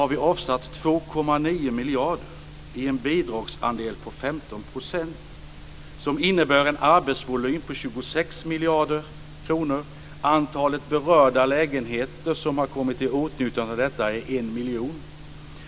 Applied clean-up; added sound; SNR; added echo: none; none; none; none.